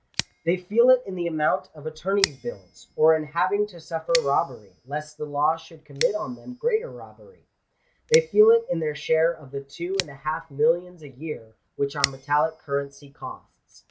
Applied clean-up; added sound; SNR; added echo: none; Scissors; 13 dB; none.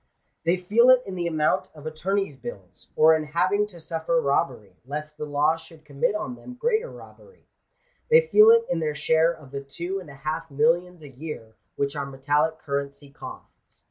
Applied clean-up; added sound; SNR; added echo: none; none; none; none.